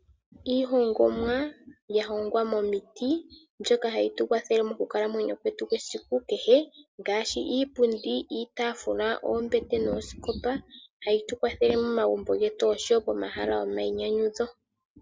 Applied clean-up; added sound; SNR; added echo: none; none; none; none.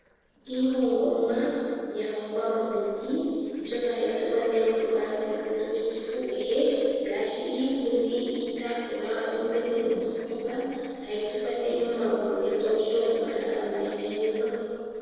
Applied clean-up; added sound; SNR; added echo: neural separator model SepFormer DNS4.